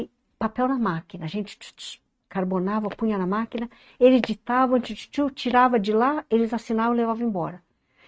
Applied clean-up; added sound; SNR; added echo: neural mask model RNNoise.